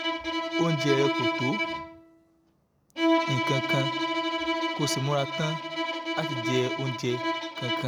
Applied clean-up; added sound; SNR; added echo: none; Bowed string instrument; -2 dB; none.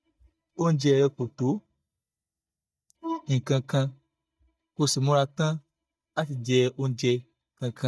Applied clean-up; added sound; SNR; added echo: neural mask model DeepFilterNet 3.